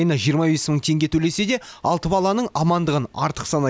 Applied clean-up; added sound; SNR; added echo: none; none; none; none.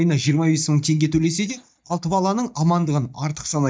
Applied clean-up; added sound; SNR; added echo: neural mask model DeepFilterNet 3.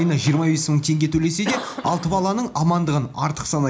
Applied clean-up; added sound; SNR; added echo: none; Cough; 15 dB; reverberation time 0.4 s.